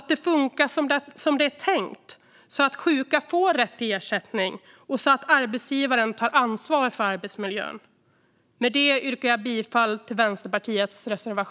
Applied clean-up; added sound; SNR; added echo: none; none; none; none.